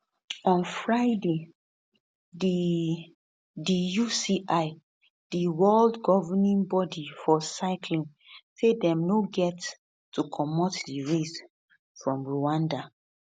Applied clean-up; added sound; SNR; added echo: none; none; none; none.